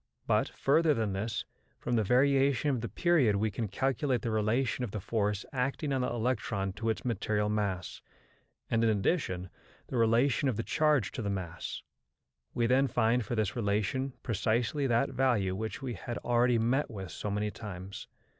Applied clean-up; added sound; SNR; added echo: none; none; none; none.